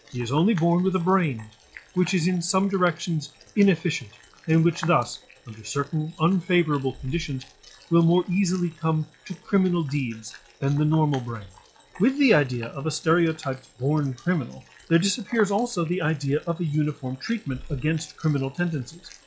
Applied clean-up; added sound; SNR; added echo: classical method log-MMSE.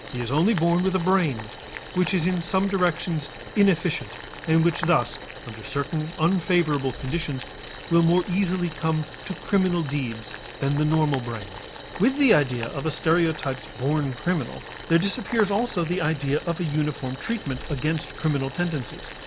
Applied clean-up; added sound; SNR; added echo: none; Boiling; 13 dB; none.